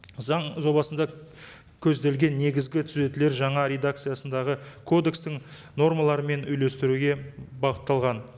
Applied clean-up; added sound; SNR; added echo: none; none; none; none.